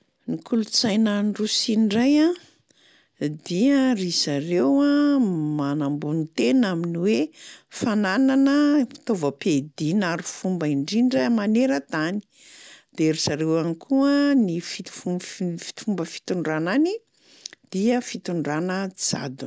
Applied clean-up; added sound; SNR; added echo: none; none; none; none.